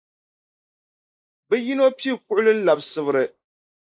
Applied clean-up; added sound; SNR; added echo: neural mask model Resemble Enhance denoiser.